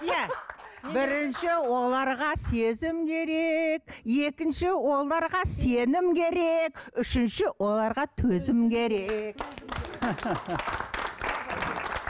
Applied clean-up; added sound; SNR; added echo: none; none; none; none.